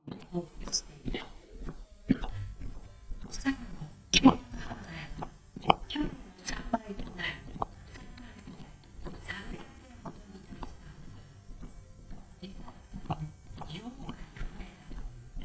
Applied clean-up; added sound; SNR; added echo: neural mask model DeepFilterNet 3.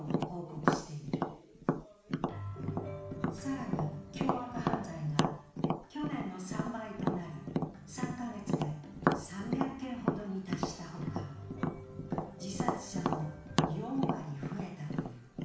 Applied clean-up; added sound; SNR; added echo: none; Tap; -4 dB; reverberation time 0.9 s.